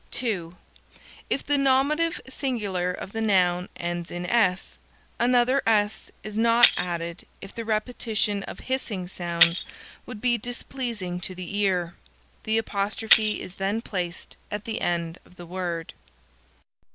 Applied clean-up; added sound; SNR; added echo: none; Shatter; -1 dB; none.